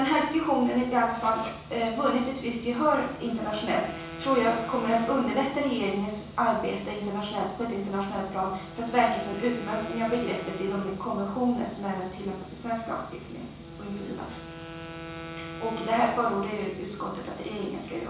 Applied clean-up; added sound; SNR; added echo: none; Wind instrument, woodwind instrument; 16 dB; reverberation time 0.7 s.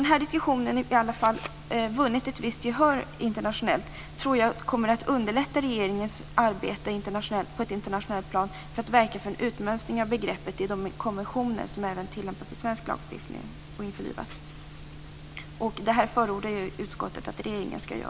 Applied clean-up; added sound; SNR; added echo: none; none; none; none.